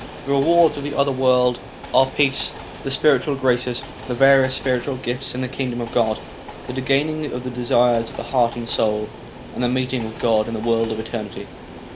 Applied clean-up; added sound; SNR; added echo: none; Train; 14 dB; none.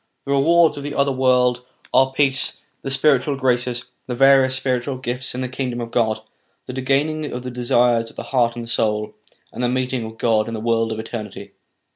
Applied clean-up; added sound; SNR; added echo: none; none; none; none.